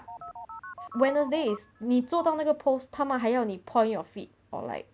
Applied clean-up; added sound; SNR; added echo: none; Telephone; 15 dB; none.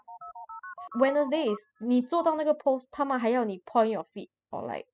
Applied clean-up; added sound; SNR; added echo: classical method spectral subtraction.